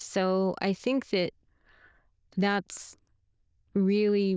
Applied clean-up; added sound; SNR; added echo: neural diffusion model UNIVERSE++.